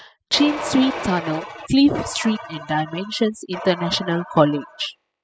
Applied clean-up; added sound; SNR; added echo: classical method spectral subtraction.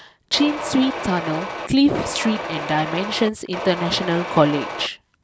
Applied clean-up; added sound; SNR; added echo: none; Mechanisms; 7 dB; none.